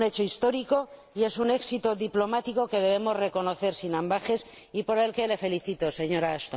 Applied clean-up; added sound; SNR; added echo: none; none; none; none.